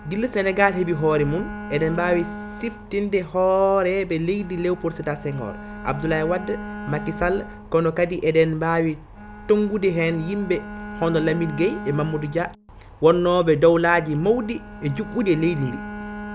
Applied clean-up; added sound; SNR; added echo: none; Bowed string instrument; 14 dB; none.